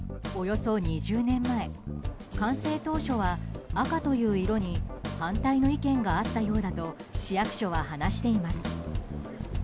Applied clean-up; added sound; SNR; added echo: none; none; none; none.